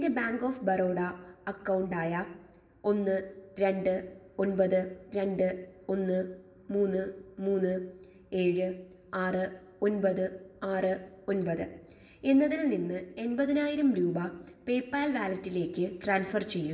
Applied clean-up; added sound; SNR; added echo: none; none; none; reverberation time 1.0 s.